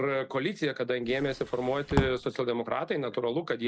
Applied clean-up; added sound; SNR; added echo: none; Drawer open or close; 4 dB; none.